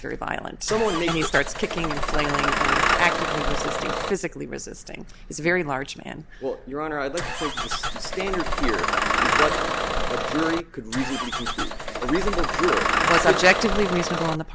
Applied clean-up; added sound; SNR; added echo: none; Engine starting / Bus; -2 dB; none.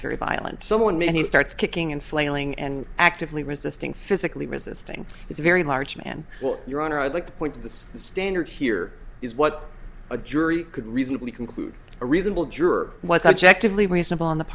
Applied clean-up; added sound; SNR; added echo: none; none; none; none.